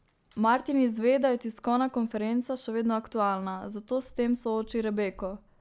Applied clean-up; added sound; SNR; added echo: none; none; none; none.